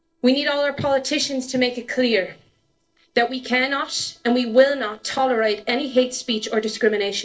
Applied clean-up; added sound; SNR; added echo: neural separator model SepFormer DNS4.